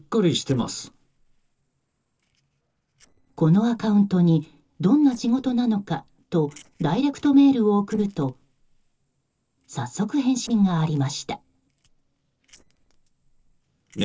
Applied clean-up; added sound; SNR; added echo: neural separator model SepFormer DNS4.